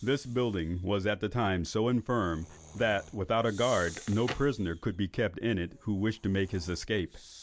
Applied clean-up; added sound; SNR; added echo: none; Breathing + Crackle; 19 dB; none.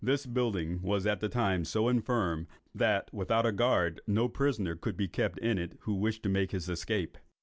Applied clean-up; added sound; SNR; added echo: none; none; none; none.